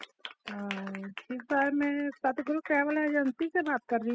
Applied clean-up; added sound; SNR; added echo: classical method spectral subtraction.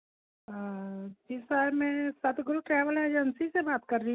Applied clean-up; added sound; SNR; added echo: none; none; none; none.